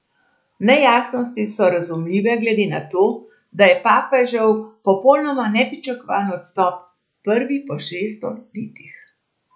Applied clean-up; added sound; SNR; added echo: none; none; none; none.